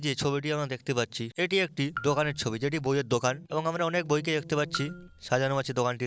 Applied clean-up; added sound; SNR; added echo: none; Raindrop / Drip + Electric guitar; 16 dB; none.